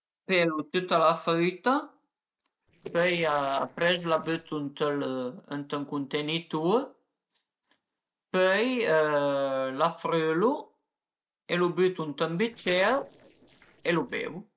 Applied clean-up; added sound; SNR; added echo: neural separator model SepFormer DNS4.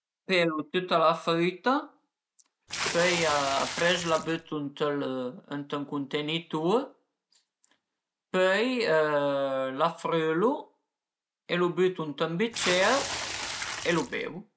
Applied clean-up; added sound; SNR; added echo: none; Water / Splash, splatter; 6 dB; none.